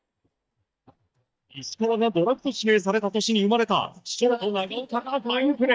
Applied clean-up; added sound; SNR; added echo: neural mask model DeepFilterNet 3.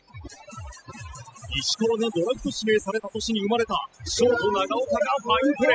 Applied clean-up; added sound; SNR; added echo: classical method spectral subtraction.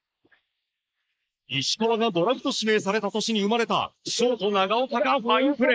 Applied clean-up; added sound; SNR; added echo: neural mask model Resemble Enhance denoiser.